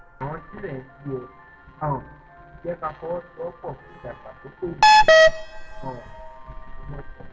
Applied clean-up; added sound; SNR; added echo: none; Vehicle horn, car horn, honking; 19 dB; reverberation time 1.9 s.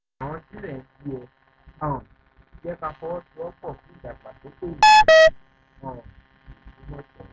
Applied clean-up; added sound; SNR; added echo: none; none; none; none.